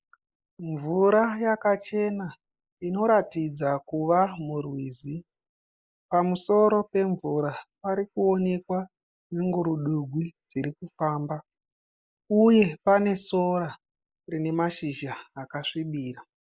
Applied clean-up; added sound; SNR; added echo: neural mask model Resemble Enhance denoiser.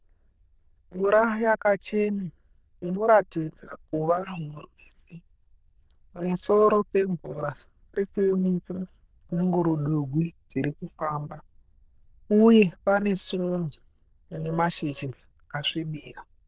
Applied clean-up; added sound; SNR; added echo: neural diffusion model UNIVERSE++.